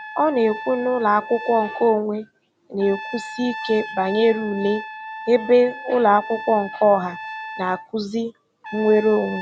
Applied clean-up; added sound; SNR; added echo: none; Trumpet; 13 dB; none.